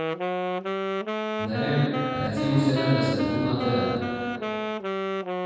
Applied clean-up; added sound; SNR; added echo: none; Wind instrument, woodwind instrument; 1 dB; reverberation time 2.1 s.